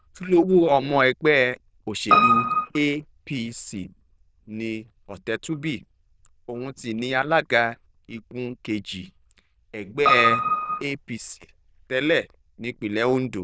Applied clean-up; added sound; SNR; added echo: neural diffusion model UNIVERSE++.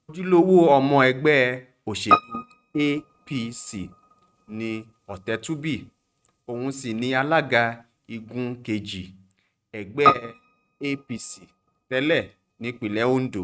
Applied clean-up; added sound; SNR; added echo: neural mask model RNNoise.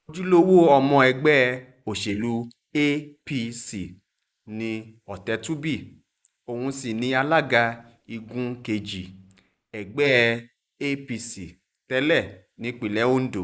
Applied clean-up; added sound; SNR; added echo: neural mask model Resemble Enhance denoiser.